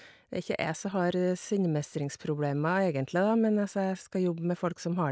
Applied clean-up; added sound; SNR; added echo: none; none; none; none.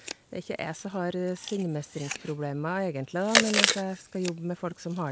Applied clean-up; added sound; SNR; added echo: none; Chewing, mastication; 1 dB; none.